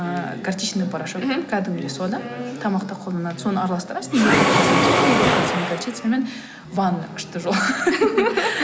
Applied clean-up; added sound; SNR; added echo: none; Mechanisms; -3 dB; none.